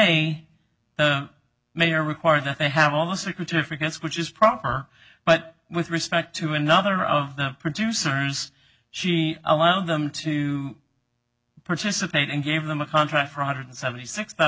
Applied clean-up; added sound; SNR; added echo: none; none; none; none.